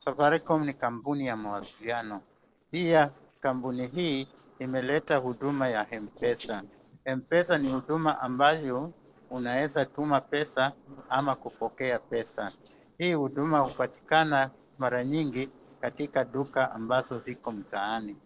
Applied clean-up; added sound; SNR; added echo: neural separator model SepFormer DNS4.